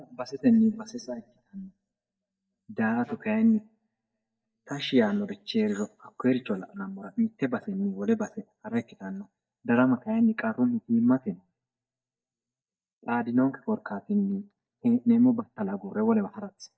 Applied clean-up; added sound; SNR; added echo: neural mask model DeepFilterNet 3.